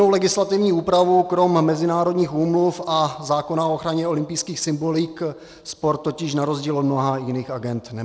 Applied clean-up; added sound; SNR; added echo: none; none; none; none.